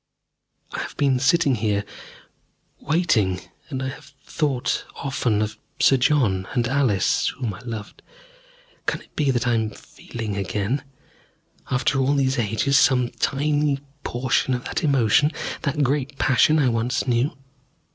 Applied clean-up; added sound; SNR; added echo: none; none; none; none.